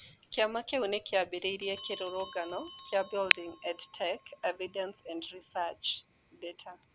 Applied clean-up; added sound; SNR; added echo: none; Bell; 19 dB; none.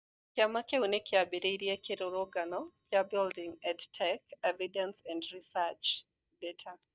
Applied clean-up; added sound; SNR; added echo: neural mask model DeepFilterNet 3.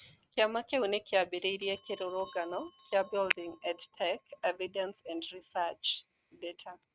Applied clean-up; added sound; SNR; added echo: neural mask model RNNoise.